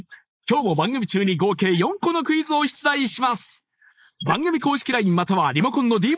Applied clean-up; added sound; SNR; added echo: neural mask model Resemble Enhance denoiser.